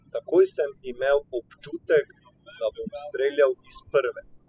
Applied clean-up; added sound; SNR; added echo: classical method spectral subtraction.